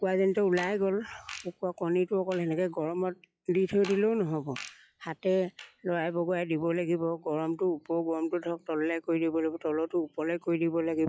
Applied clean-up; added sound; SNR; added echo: classical method log-MMSE.